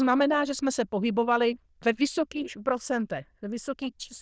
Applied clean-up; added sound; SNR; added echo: neural diffusion model UNIVERSE++.